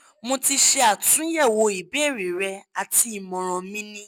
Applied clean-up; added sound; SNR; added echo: none; none; none; none.